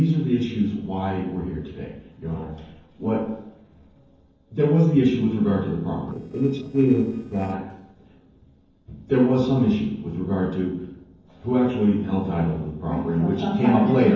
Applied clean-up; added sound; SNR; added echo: neural separator model SepFormer DNS4.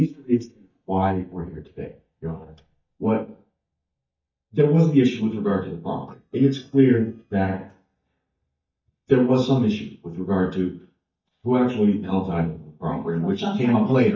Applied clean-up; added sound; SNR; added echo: neural mask model DeepFilterNet 3.